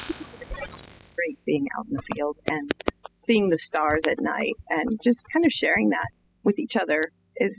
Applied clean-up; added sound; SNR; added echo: classical method spectral subtraction.